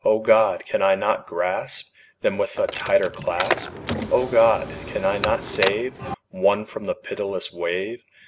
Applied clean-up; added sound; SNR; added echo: none; Car; 7 dB; none.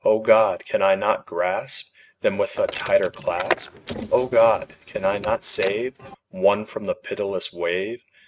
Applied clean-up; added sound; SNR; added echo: neural mask model RNNoise.